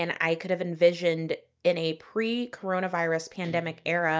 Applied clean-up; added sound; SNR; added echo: neural mask model DeepFilterNet 3.